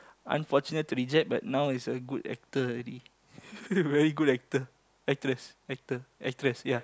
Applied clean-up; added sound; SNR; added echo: none; none; none; none.